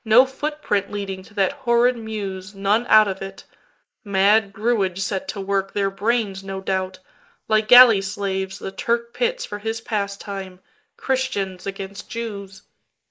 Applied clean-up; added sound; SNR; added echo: neural mask model Resemble Enhance denoiser.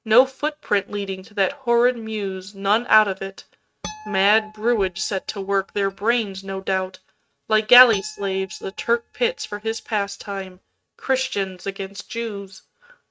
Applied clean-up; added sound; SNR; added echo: neural mask model RNNoise.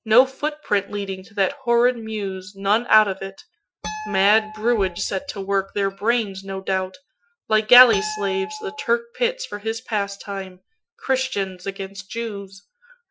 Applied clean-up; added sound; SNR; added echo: classical method Wiener filter.